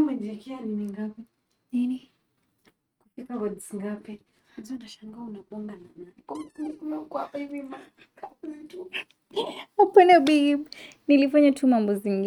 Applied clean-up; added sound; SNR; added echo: neural mask model RNNoise.